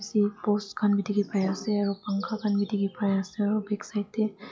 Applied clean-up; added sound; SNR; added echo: classical method log-MMSE.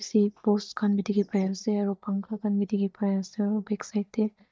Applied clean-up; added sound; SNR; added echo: neural mask model DeepFilterNet 3.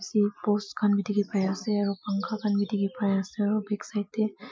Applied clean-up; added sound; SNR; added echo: classical method Wiener filter.